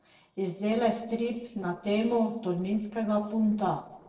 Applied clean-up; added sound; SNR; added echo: neural separator model SepFormer DNS4.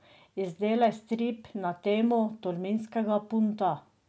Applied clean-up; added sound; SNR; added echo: none; none; none; none.